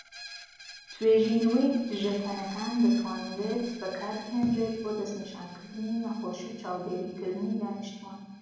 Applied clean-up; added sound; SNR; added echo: none; Screech; 18 dB; reverberation time 0.9 s.